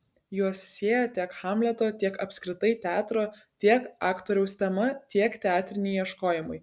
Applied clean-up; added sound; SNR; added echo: none; none; none; none.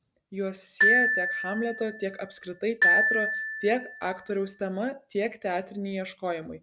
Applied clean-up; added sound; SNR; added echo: none; Glockenspiel; -4 dB; none.